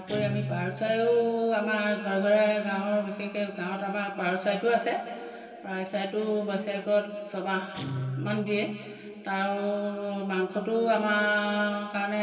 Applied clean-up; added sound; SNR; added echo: none; Guitar; 14 dB; reverberation time 2.5 s.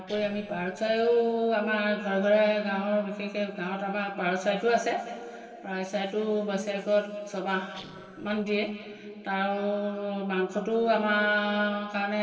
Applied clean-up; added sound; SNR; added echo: neural separator model SepFormer DNS4.